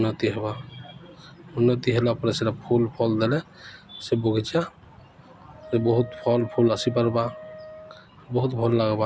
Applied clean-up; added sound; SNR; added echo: none; Wind instrument, woodwind instrument; 18 dB; none.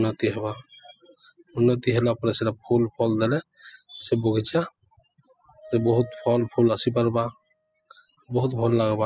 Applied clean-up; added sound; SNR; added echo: classical method spectral subtraction.